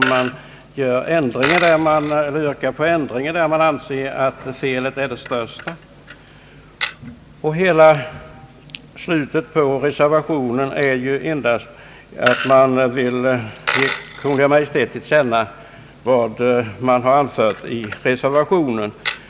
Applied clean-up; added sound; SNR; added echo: none; Coin (dropping); 12 dB; none.